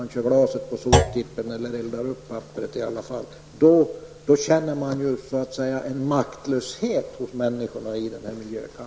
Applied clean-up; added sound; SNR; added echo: none; Thump, thud; 1 dB; none.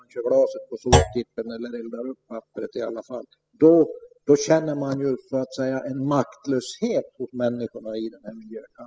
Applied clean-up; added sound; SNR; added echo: classical method spectral subtraction.